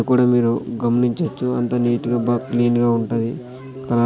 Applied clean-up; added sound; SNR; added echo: none; none; none; none.